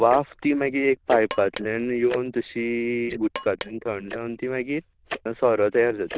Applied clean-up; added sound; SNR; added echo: neural diffusion model UNIVERSE++.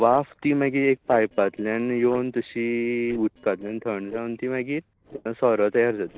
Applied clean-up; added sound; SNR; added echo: neural separator model SepFormer DNS4.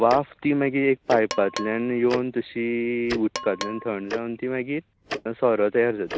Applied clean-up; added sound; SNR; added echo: none; Tick-tock + Percussion; 12 dB; none.